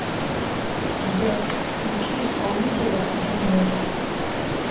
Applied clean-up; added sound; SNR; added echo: none; Stream; -3 dB; reverberation time 0.8 s.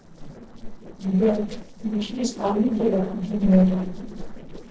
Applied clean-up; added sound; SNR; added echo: neural separator model SepFormer DNS4.